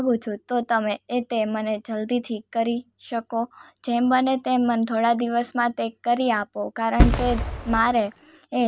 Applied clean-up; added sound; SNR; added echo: none; Fireworks; -1 dB; none.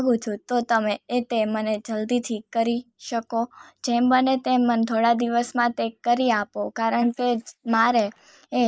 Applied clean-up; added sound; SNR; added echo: neural mask model Resemble Enhance denoiser.